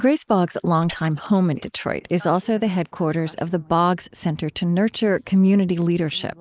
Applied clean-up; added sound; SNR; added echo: neural mask model Resemble Enhance denoiser.